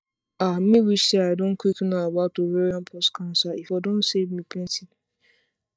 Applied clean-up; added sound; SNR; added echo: neural mask model DeepFilterNet 3.